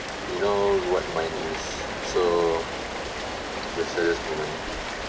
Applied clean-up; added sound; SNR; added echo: none; Rain; 4 dB; none.